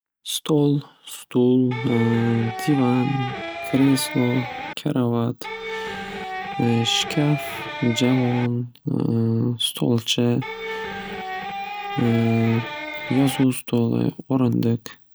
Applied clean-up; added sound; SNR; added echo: none; Electric guitar; 8 dB; none.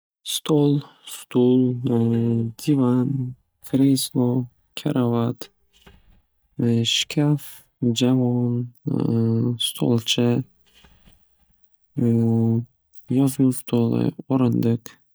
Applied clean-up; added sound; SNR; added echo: neural mask model DeepFilterNet 3.